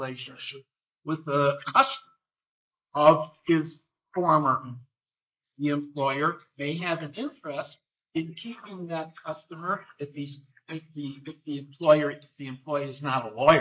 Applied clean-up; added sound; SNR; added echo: neural mask model Resemble Enhance denoiser.